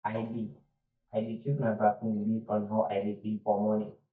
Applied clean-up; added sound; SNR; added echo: neural mask model DeepFilterNet 3.